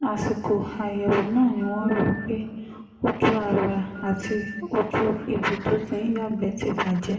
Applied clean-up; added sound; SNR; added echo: none; Telephone; 18 dB; reverberation time 1.5 s.